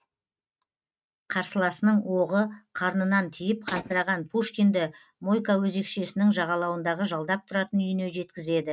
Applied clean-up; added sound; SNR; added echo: neural mask model RNNoise.